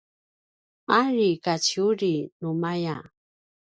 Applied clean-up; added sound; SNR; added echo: none; none; none; none.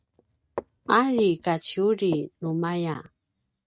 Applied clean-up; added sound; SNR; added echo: neural mask model RNNoise.